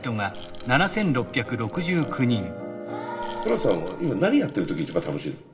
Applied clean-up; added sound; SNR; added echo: none; Rattle / Rattle (instrument); 15 dB; reverberation time 1.3 s.